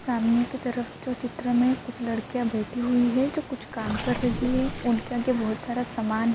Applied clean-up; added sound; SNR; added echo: none; Gurgling; 13 dB; none.